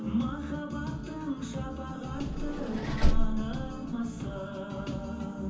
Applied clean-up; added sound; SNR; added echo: none; Vehicle; -5 dB; reverberation time 0.9 s.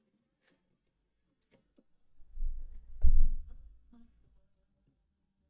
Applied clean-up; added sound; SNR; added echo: neural mask model DeepFilterNet 3.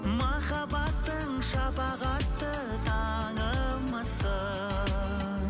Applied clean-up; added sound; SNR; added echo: none; none; none; none.